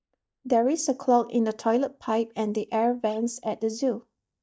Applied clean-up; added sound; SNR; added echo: neural mask model DeepFilterNet 3.